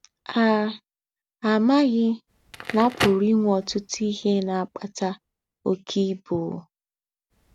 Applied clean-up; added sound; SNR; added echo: none; Crackle; 15 dB; none.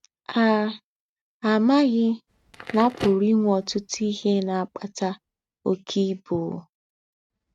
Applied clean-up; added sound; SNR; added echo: neural mask model RNNoise.